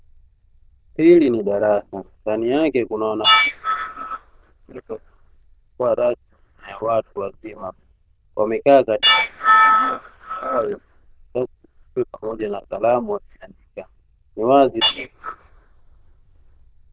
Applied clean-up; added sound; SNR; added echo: neural diffusion model UNIVERSE++.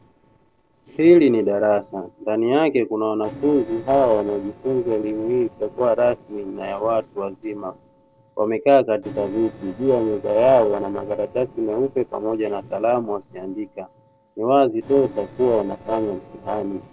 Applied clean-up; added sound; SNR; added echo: neural separator model SepFormer DNS4.